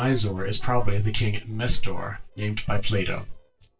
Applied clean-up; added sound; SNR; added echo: neural separator model SepFormer DNS4.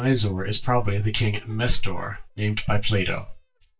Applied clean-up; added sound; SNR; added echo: neural mask model DeepFilterNet 3.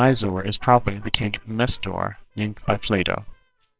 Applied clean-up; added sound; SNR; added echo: neural separator model SepFormer WHAMR!.